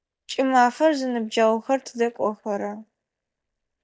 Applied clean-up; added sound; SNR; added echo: neural mask model DeepFilterNet 3.